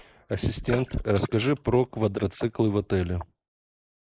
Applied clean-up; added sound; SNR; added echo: neural mask model Resemble Enhance denoiser.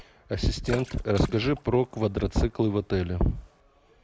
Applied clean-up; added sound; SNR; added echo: none; Water / Splash, splatter; 18 dB; none.